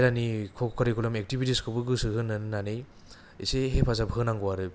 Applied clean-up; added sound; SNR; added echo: none; none; none; none.